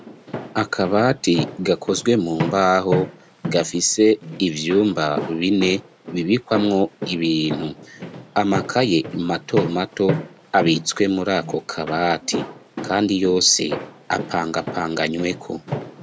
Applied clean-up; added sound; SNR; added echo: none; Walk, footsteps; 10 dB; none.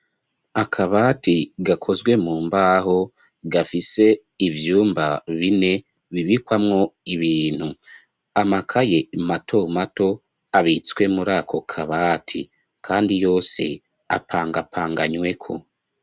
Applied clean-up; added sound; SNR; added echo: none; none; none; none.